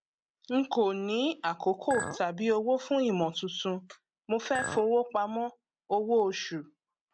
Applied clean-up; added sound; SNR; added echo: none; Chink, clink; 10 dB; none.